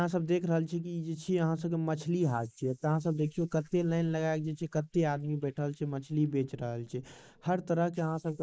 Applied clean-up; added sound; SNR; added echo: neural mask model Resemble Enhance denoiser.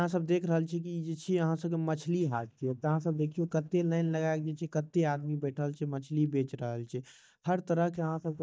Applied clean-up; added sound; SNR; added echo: neural mask model DeepFilterNet 3.